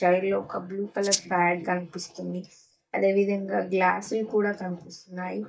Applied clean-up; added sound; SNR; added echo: neural mask model DeepFilterNet 3.